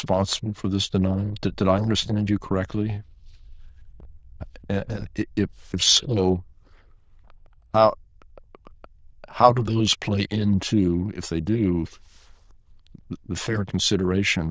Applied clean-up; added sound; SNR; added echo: neural diffusion model UNIVERSE++.